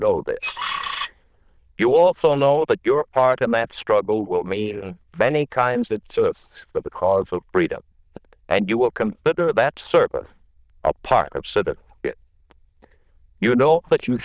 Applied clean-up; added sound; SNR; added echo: neural diffusion model UNIVERSE++.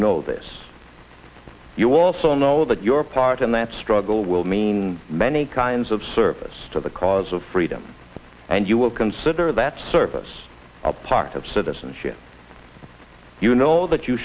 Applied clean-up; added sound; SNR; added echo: none; none; none; none.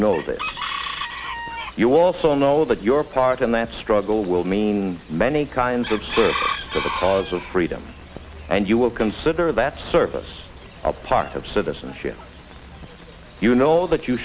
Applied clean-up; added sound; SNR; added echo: none; Chicken, rooster; 12 dB; none.